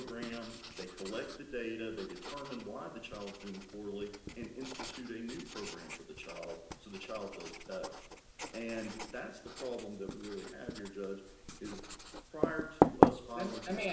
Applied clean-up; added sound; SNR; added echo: none; Writing; -5 dB; reverberation time 0.9 s.